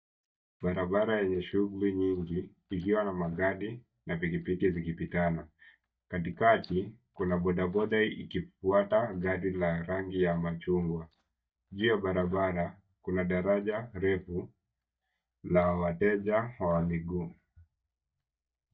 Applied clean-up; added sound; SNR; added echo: neural mask model DeepFilterNet 3.